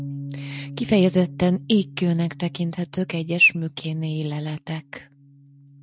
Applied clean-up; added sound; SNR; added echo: neural mask model RNNoise.